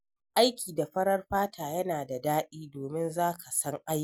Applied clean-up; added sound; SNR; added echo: none; none; none; none.